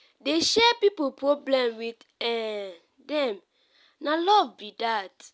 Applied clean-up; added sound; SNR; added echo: none; none; none; none.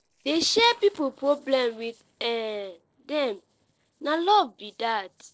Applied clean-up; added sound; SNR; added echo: neural separator model SepFormer DNS4.